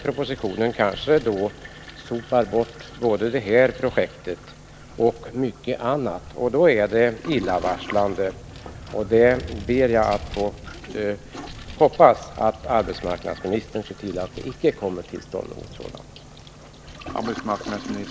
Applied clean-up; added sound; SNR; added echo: none; Vehicle + Toilet flush; 16 dB; none.